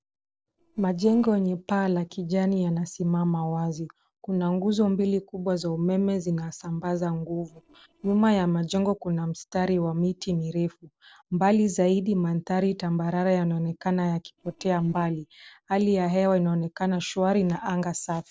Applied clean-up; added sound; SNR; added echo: neural separator model SepFormer DNS4.